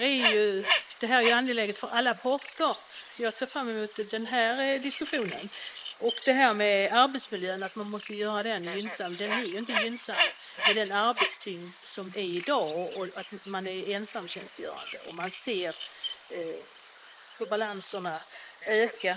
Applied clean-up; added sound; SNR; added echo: neural mask model Resemble Enhance denoiser.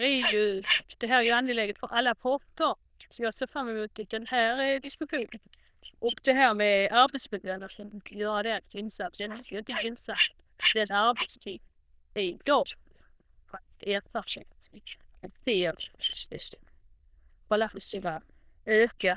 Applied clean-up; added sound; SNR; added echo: neural diffusion model UNIVERSE++.